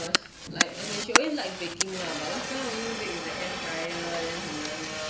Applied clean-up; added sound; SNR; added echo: none; Fire; -3 dB; none.